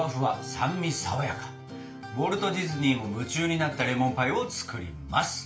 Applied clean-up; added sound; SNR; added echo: none; none; none; reverberation time 0.3 s.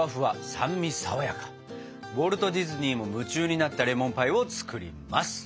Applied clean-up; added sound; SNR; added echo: none; none; none; none.